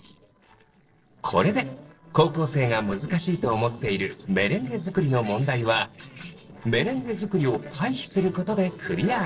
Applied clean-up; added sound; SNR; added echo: neural separator model SepFormer DNS4.